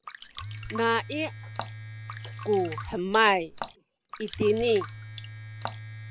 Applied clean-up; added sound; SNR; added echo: none; Domestic sounds, home sounds + Drip; 10 dB; none.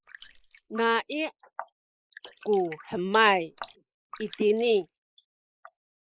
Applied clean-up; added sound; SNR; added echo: neural mask model Resemble Enhance denoiser.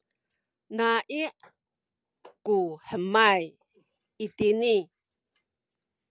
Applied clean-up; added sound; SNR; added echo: none; none; none; none.